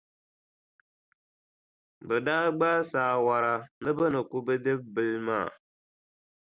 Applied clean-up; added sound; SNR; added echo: none; none; none; none.